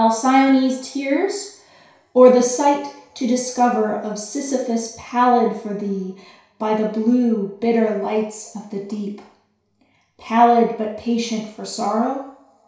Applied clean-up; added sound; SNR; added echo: none; none; none; reverberation time 0.6 s.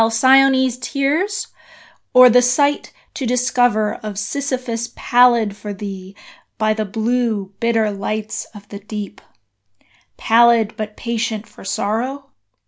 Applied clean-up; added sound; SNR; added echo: none; none; none; none.